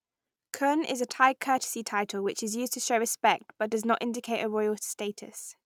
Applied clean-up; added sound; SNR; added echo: none; none; none; none.